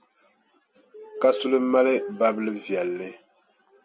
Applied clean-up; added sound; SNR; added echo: none; none; none; none.